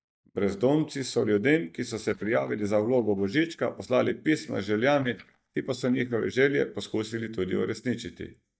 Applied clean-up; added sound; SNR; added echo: neural mask model DeepFilterNet 3.